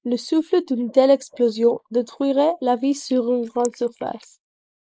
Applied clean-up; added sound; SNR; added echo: neural mask model Resemble Enhance denoiser.